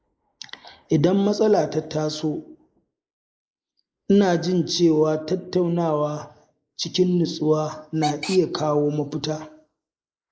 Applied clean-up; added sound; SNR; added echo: neural mask model Resemble Enhance denoiser.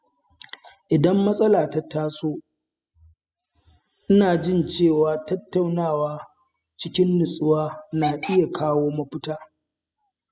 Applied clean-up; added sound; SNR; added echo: classical method spectral subtraction.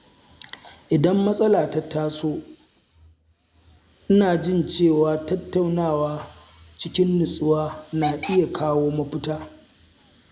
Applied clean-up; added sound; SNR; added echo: none; Hiss / Alarm / Train; 18 dB; none.